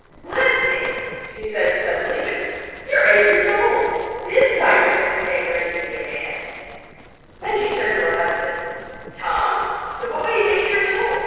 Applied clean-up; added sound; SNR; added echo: neural separator model SepFormer DNS4.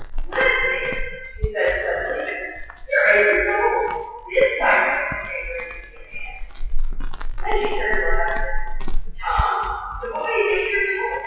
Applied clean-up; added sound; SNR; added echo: classical method WPE with log-MMSE.